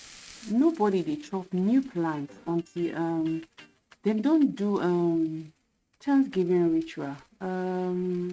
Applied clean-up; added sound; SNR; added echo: neural mask model RNNoise.